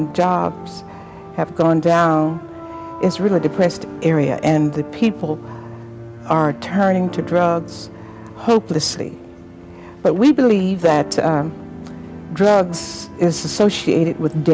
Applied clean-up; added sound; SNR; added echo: none; none; none; none.